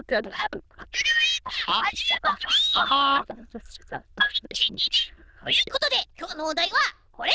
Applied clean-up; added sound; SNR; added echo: neural diffusion model UNIVERSE++.